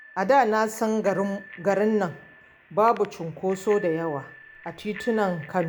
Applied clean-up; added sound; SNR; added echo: none; Bicycle bell; 19 dB; none.